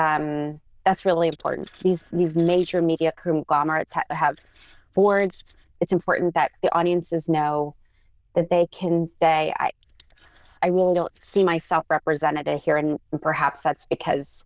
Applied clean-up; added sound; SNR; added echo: neural diffusion model UNIVERSE++.